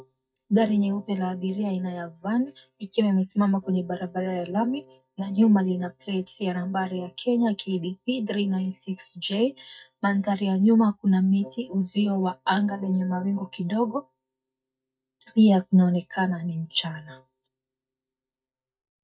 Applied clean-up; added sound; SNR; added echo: neural mask model DeepFilterNet 3.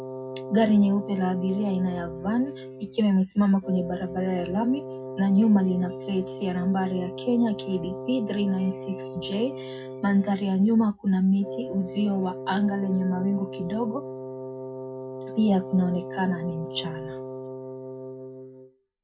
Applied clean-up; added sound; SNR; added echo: none; Wind instrument, woodwind instrument; 11 dB; reverberation time 0.3 s.